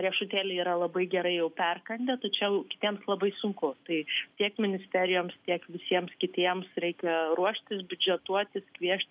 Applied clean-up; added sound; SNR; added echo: none; none; none; none.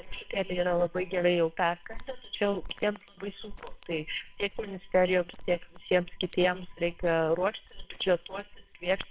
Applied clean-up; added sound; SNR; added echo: neural separator model SepFormer WHAMR!.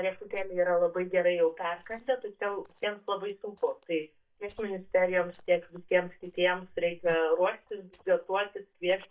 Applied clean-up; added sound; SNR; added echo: neural mask model DeepFilterNet 3.